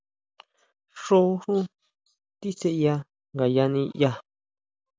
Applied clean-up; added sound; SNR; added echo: none; none; none; none.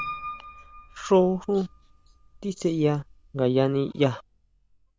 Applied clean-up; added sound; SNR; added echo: none; Piano; 17 dB; none.